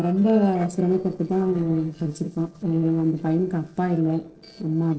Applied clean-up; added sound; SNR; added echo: neural separator model SepFormer DNS4.